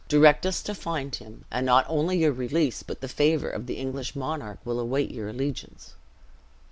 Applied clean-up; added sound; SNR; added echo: none; none; none; none.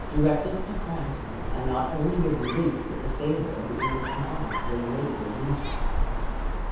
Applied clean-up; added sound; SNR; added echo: none; Dog; 0 dB; reverberation time 0.9 s.